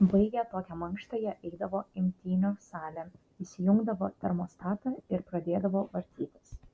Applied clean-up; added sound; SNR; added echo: none; none; none; none.